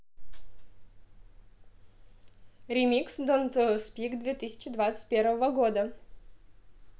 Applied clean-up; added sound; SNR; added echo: none; none; none; none.